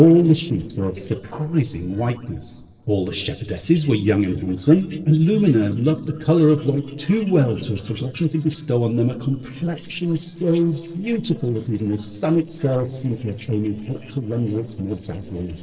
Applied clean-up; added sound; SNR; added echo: neural separator model SepFormer DNS4.